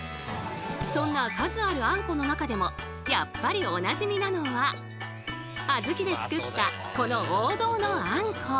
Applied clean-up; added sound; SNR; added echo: none; none; none; none.